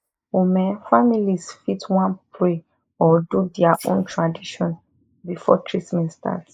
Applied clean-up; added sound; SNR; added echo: neural mask model Resemble Enhance denoiser.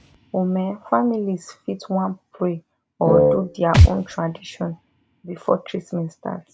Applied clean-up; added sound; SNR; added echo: none; Wind instrument, woodwind instrument + Thump, thud; -1 dB; none.